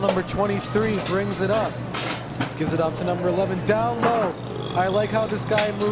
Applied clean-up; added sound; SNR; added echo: none; Burping, eructation; 4 dB; none.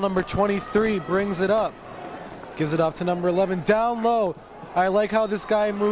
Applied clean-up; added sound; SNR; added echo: none; none; none; none.